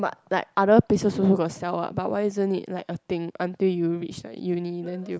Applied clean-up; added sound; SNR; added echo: none; none; none; none.